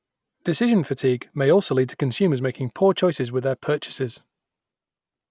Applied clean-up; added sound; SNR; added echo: none; none; none; none.